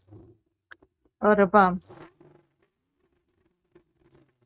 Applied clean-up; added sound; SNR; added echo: neural mask model RNNoise.